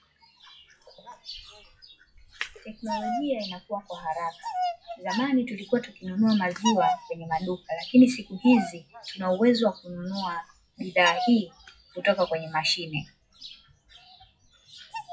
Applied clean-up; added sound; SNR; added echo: classical method WPE with log-MMSE.